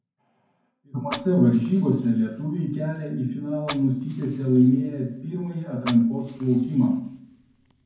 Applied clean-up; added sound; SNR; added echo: none; Fire; 17 dB; reverberation time 0.9 s.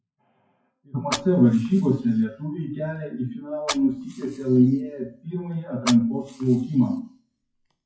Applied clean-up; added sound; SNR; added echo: classical method WPE with log-MMSE.